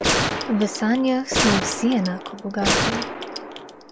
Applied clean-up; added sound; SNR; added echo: none; Gunshot, gunfire; 1 dB; none.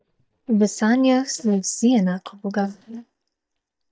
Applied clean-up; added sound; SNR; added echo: neural mask model DeepFilterNet 3.